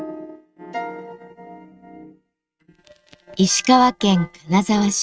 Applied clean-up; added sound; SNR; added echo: neural mask model RNNoise.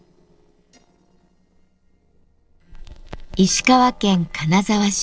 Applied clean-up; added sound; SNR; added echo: neural separator model SepFormer DNS4.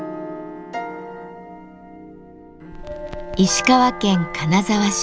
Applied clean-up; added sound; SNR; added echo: none; Bowed string instrument; 17 dB; none.